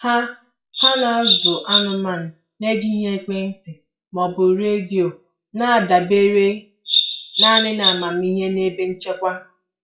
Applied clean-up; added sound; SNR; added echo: classical method WPE with log-MMSE.